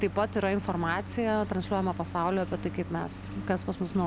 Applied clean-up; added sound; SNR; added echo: none; Engine; 10 dB; none.